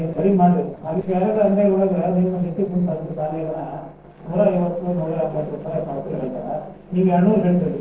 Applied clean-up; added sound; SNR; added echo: neural separator model SepFormer DNS4.